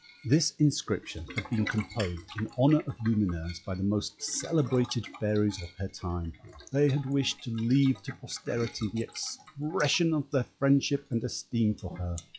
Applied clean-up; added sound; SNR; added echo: classical method log-MMSE.